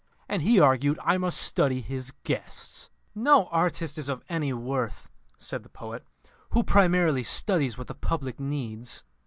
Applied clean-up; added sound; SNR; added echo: none; none; none; none.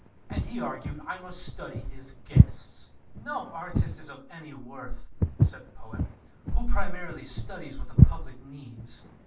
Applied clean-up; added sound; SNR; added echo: none; Walk, footsteps; -3 dB; reverberation time 0.4 s.